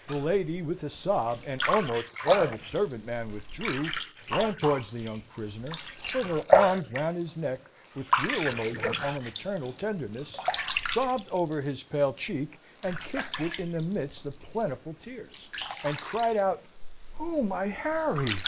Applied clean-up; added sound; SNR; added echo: neural mask model Resemble Enhance denoiser.